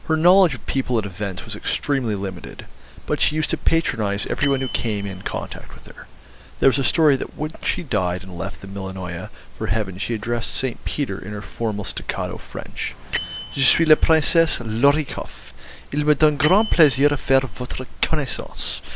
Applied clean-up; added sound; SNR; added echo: none; Bell; 14 dB; none.